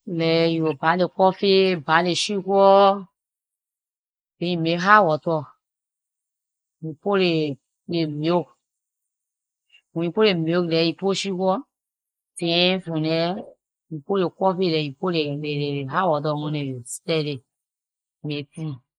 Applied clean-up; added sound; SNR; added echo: neural mask model Resemble Enhance denoiser.